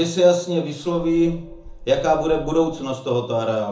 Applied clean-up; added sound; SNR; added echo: none; Meow; 17 dB; reverberation time 0.6 s.